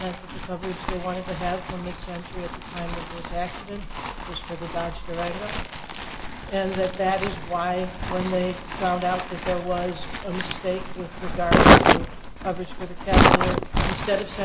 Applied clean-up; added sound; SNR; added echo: none; Crumpling, crinkling; -4 dB; none.